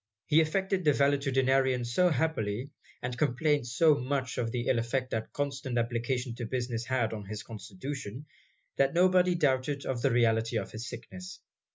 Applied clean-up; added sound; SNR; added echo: none; none; none; none.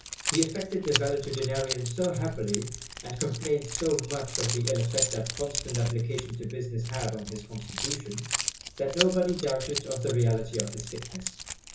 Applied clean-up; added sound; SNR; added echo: none; Keys jangling; 5 dB; reverberation time 0.6 s.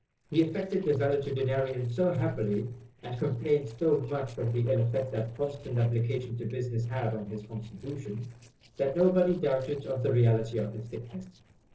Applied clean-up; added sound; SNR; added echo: neural separator model SepFormer DNS4.